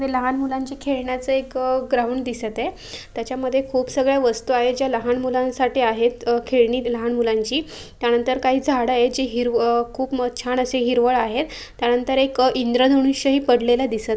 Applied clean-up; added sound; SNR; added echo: none; none; none; none.